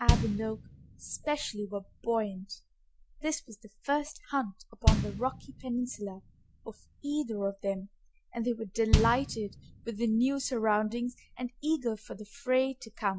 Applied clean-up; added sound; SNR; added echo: none; Bass drum; 1 dB; none.